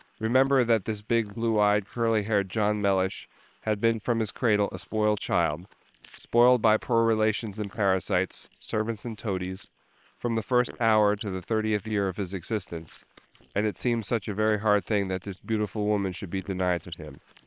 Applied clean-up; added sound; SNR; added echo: neural separator model SepFormer WHAM!.